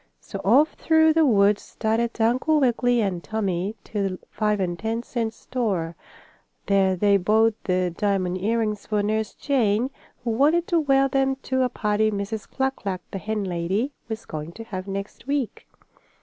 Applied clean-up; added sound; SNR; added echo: none; none; none; none.